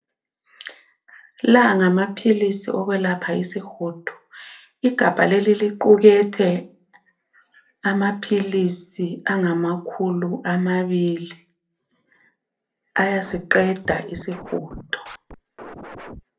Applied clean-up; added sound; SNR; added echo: neural separator model SepFormer DNS4.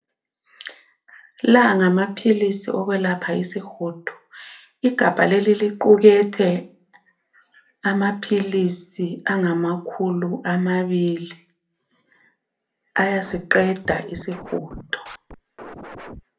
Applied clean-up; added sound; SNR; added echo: none; Scratching (performance technique); 18 dB; reverberation time 0.3 s.